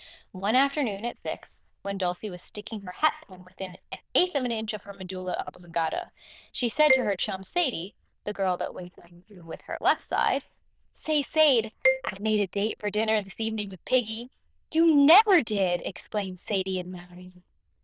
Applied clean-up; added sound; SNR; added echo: neural diffusion model UNIVERSE++.